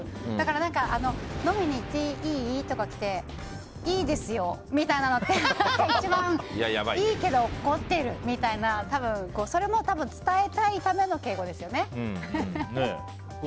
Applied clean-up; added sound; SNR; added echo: none; Thunder; 13 dB; none.